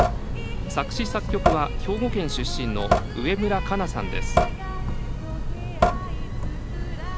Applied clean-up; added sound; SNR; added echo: none; Drip / Sink (filling or washing) / Water tap, faucet; -4 dB; none.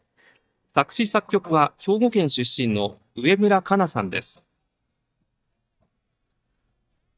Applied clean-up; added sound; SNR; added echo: neural mask model DeepFilterNet 3.